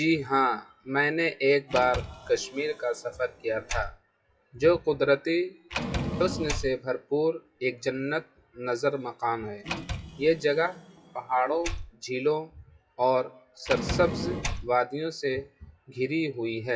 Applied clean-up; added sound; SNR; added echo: classical method WPE with log-MMSE.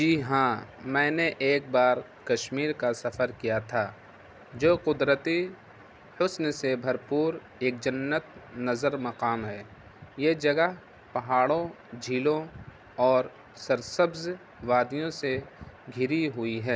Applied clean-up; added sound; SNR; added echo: none; none; none; none.